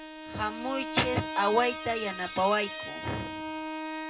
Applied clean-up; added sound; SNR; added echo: none; Bowed string instrument; 7 dB; reverberation time 0.2 s.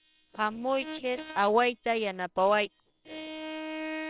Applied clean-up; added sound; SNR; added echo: neural separator model SepFormer WHAMR!.